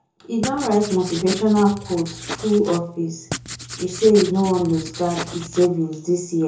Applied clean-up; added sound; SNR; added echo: none; Writing; 12 dB; reverberation time 0.5 s.